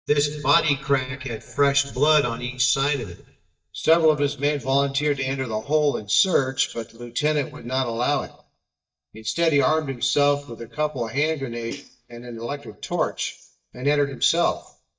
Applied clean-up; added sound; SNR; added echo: neural mask model DeepFilterNet 3.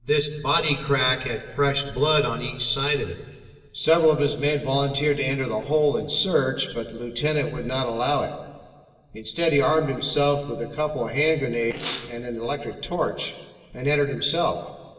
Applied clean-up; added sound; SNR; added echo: neural separator model SepFormer DNS4.